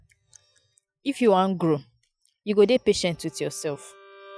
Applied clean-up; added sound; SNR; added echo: classical method Wiener filter.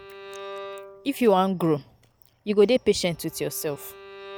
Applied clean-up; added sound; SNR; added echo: none; Bowed string instrument; 18 dB; none.